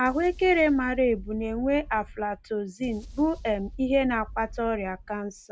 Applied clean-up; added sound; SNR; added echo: none; Boom; 15 dB; none.